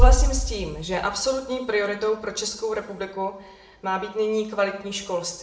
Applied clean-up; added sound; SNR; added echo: none; Bass drum; -1 dB; reverberation time 0.6 s.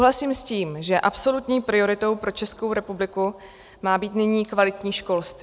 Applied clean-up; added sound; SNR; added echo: none; none; none; none.